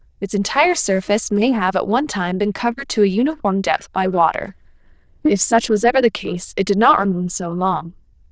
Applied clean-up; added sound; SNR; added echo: neural diffusion model UNIVERSE++.